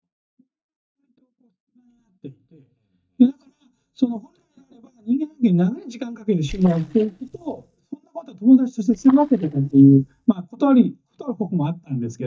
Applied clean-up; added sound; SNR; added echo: neural mask model DeepFilterNet 3.